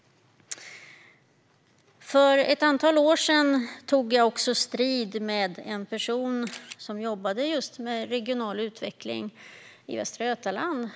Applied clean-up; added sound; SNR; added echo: none; Camera; 15 dB; none.